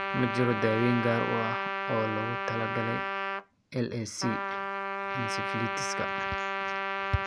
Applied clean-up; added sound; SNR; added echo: none; Trumpet; 0 dB; none.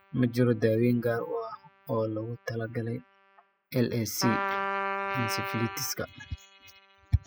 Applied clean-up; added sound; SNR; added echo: classical method spectral subtraction.